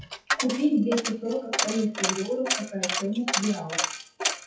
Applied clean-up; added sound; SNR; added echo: classical method WPE with log-MMSE.